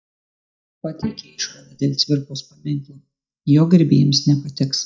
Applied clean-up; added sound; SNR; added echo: neural mask model DeepFilterNet 3.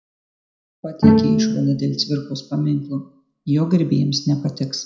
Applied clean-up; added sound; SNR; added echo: none; Bowed string instrument; 0 dB; reverberation time 0.5 s.